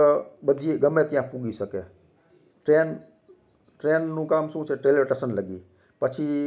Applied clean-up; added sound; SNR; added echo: none; none; none; none.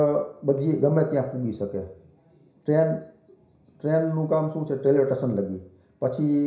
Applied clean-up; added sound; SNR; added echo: none; none; none; reverberation time 0.5 s.